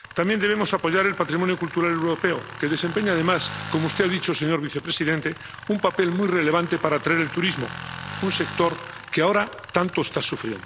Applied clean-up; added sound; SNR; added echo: none; Tools; 13 dB; none.